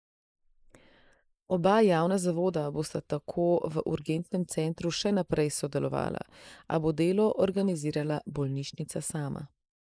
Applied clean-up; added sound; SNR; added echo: neural mask model Resemble Enhance denoiser.